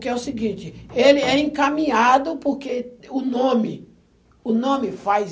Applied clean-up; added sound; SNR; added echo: none; none; none; none.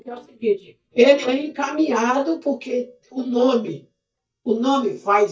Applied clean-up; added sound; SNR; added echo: neural mask model DeepFilterNet 3.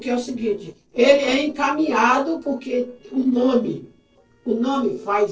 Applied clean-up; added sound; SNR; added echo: neural separator model SepFormer DNS4.